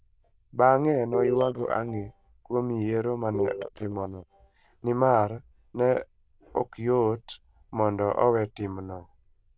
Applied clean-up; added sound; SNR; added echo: neural diffusion model UNIVERSE++.